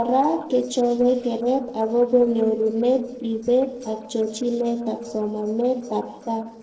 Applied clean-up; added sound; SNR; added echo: neural separator model SepFormer DNS4.